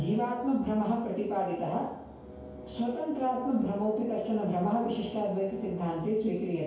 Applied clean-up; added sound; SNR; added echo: none; Brass instrument; 18 dB; reverberation time 0.5 s.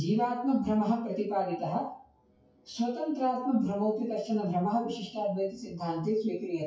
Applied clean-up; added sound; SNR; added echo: classical method WPE with log-MMSE.